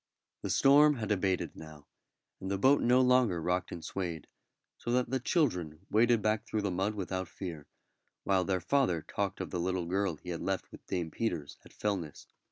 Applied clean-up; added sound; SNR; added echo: none; none; none; none.